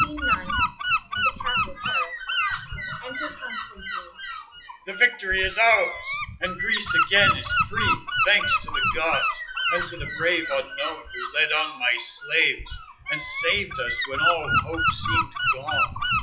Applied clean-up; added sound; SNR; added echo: classical method WPE with log-MMSE.